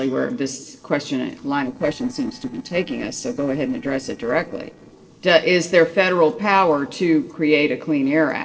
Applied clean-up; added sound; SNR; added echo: neural separator model SepFormer DNS4.